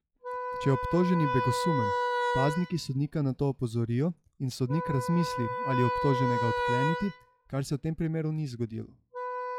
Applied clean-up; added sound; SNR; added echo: classical method log-MMSE.